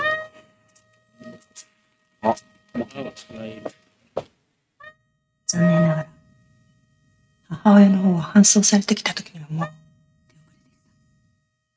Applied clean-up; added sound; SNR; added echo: neural mask model RNNoise.